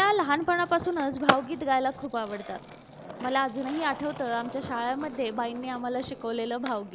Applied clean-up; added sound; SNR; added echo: none; Skateboard; 8 dB; none.